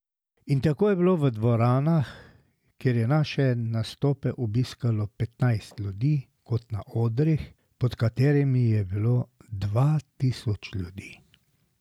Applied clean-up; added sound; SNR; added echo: none; none; none; none.